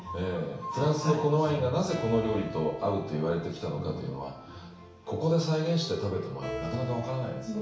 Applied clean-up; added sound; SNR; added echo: none; Acoustic guitar; 15 dB; reverberation time 0.6 s.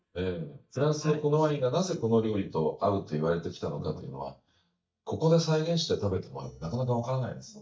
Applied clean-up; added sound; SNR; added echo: neural mask model DeepFilterNet 3.